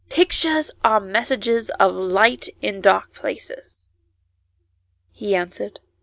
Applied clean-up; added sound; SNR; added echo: none; none; none; none.